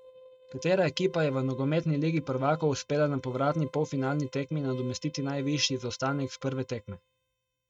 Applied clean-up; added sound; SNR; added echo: neural mask model RNNoise.